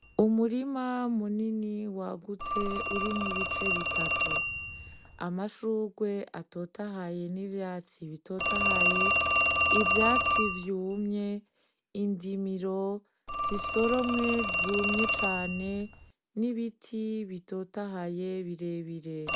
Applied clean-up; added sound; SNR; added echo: none; Telephone; 0 dB; none.